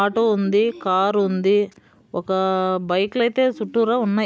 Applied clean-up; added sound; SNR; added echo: none; none; none; none.